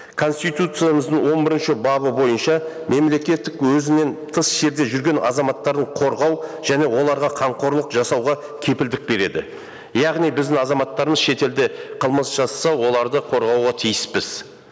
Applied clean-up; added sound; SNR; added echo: none; none; none; none.